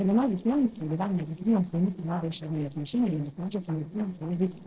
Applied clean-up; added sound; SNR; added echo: neural separator model SepFormer DNS4.